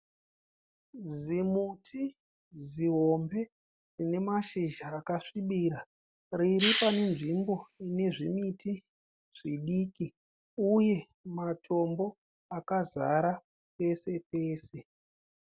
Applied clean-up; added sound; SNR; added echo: none; Hiss; -5 dB; none.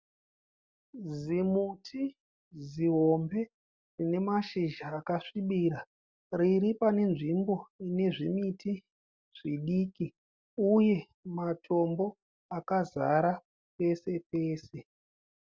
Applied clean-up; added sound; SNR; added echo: none; none; none; none.